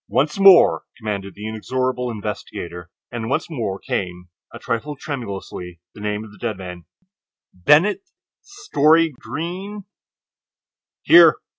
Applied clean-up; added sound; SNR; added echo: none; none; none; none.